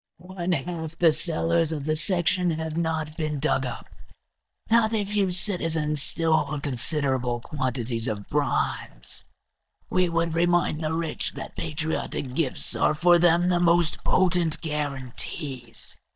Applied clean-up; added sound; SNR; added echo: neural mask model DeepFilterNet 3.